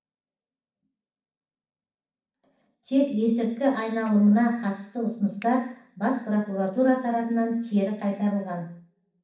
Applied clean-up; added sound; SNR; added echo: neural separator model SepFormer DNS4.